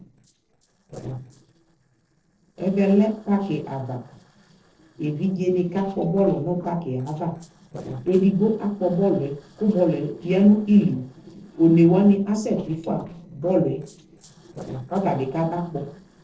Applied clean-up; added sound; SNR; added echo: neural separator model SepFormer DNS4.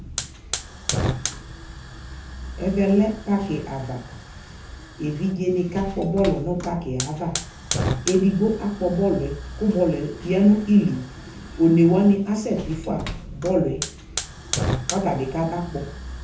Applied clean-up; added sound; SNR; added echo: none; Hiss / Fire; 9 dB; reverberation time 0.6 s.